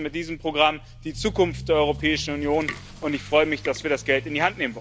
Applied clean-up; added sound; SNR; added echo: none; Accelerating, revving, vroom / Motor vehicle (road) + Tick; 13 dB; none.